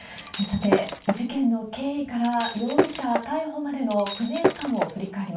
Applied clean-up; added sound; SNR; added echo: none; Shatter; 2 dB; reverberation time 0.3 s.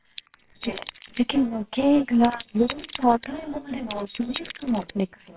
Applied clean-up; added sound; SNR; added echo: neural separator model SepFormer WHAMR!.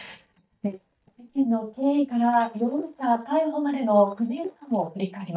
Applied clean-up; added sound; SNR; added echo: neural mask model DeepFilterNet 3.